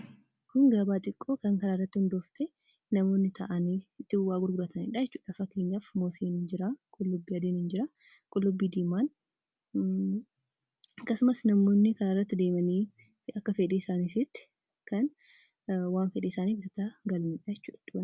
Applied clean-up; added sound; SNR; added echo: none; none; none; none.